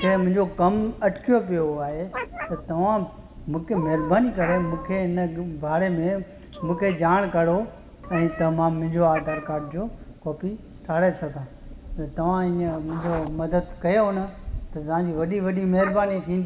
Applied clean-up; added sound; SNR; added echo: none; Meow; 12 dB; reverberation time 1.3 s.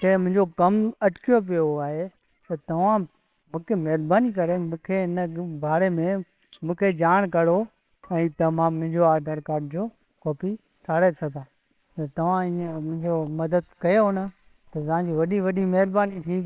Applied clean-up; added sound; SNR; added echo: neural separator model SepFormer WHAMR!.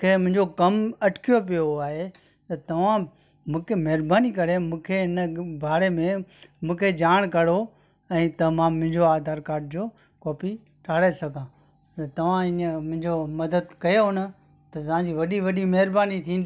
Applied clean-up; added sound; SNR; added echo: none; none; none; none.